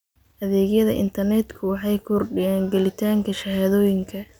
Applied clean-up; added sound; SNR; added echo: none; none; none; none.